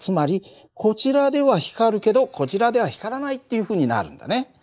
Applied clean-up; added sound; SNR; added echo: neural mask model Resemble Enhance denoiser.